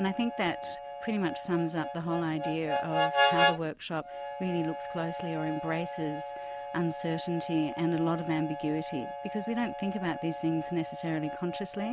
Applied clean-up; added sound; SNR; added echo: none; Harmonica; 2 dB; none.